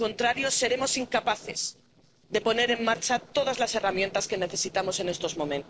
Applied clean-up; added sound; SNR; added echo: neural separator model SepFormer DNS4.